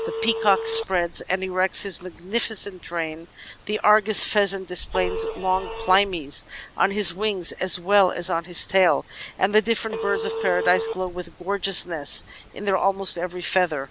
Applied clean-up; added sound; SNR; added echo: none; Telephone; 13 dB; none.